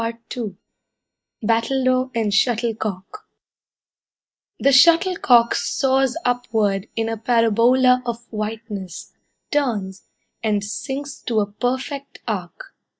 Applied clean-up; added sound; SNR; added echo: neural mask model DeepFilterNet 3.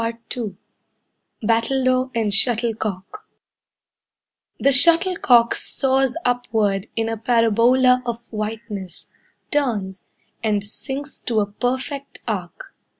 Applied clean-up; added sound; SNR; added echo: none; none; none; none.